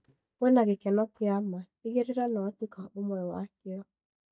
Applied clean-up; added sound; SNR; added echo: neural mask model DeepFilterNet 3.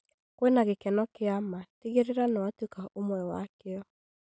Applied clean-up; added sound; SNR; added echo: none; none; none; none.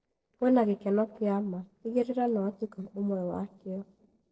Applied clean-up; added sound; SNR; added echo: neural separator model SepFormer DNS4.